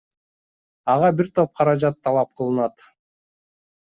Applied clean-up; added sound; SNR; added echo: none; none; none; none.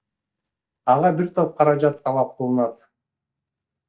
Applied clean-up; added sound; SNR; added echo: neural mask model DeepFilterNet 3.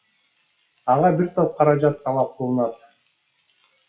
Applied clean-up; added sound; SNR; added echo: classical method WPE with log-MMSE.